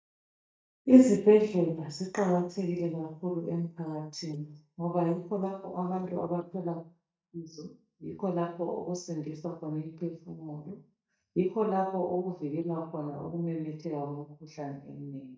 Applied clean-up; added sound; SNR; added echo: neural mask model DeepFilterNet 3.